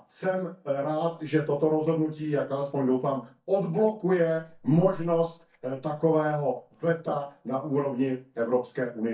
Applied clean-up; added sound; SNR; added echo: neural mask model DeepFilterNet 3.